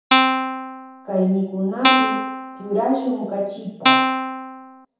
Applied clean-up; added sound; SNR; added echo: none; Guitar; -5 dB; reverberation time 0.8 s.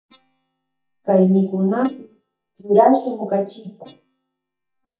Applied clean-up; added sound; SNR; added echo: neural mask model DeepFilterNet 3.